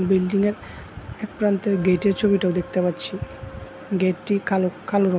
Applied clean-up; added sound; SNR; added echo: none; Wind instrument, woodwind instrument; 20 dB; none.